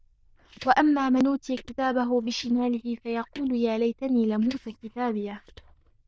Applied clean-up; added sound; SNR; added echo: neural diffusion model UNIVERSE++.